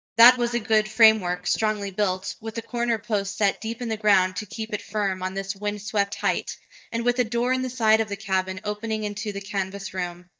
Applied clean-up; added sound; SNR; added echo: neural mask model DeepFilterNet 3.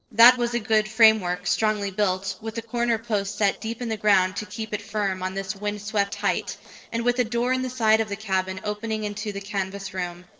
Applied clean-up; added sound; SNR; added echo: neural separator model SepFormer DNS4.